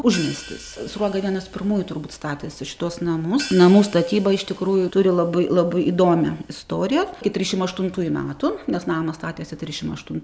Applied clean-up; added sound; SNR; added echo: none; Crash cymbal / Hi-hat; 19 dB; none.